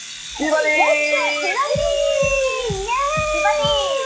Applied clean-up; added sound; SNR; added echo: classical method log-MMSE.